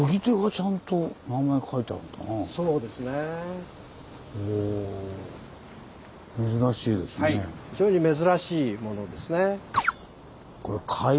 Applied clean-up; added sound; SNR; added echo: none; none; none; none.